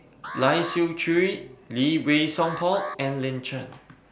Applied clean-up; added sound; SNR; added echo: none; Alarm; 15 dB; none.